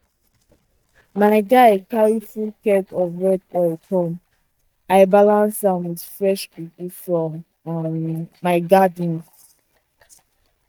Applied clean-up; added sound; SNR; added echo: neural mask model DeepFilterNet 3.